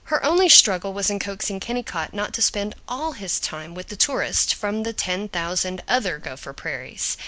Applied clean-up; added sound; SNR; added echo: none; none; none; none.